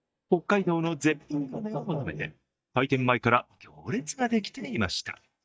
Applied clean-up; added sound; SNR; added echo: neural mask model DeepFilterNet 3.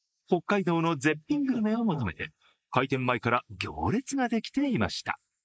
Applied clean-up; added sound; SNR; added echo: neural mask model Resemble Enhance denoiser.